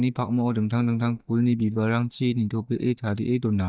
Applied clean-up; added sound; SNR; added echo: neural mask model DeepFilterNet 3.